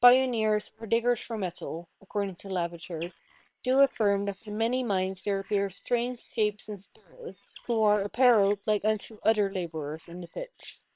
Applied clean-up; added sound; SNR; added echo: neural separator model SepFormer WHAM!.